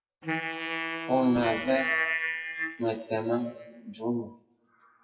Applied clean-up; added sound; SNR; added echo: classical method WPE with log-MMSE.